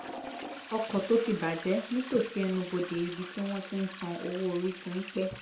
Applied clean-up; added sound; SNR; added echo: none; Toilet flush; 12 dB; reverberation time 0.4 s.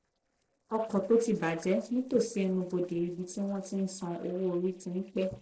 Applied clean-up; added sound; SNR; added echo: neural separator model SepFormer DNS4.